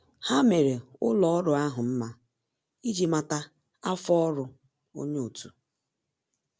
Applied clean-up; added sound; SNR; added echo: none; none; none; none.